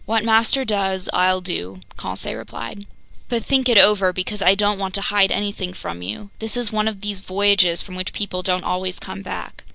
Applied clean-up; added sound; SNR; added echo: none; none; none; none.